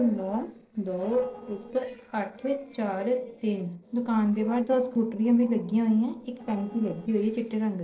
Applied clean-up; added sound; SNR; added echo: neural separator model SepFormer DNS4.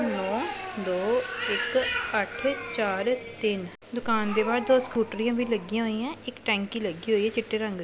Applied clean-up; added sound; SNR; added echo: none; none; none; none.